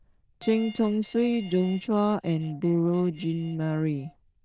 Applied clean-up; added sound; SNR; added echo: neural diffusion model UNIVERSE++.